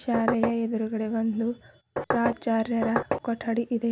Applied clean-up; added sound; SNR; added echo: none; Knock; 1 dB; none.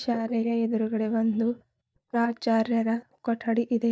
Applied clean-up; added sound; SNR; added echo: neural mask model DeepFilterNet 3.